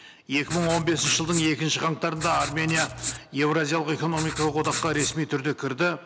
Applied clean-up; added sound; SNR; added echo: none; Writing; 8 dB; none.